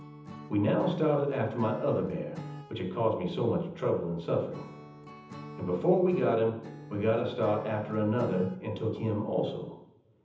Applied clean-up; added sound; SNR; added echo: none; Acoustic guitar / Strum; 16 dB; reverberation time 0.8 s.